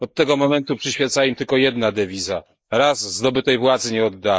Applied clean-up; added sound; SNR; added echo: neural mask model Resemble Enhance denoiser.